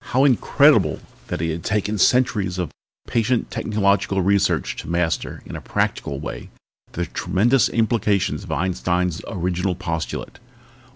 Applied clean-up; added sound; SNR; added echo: none; none; none; none.